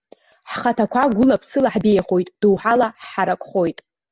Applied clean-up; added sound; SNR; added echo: none; none; none; none.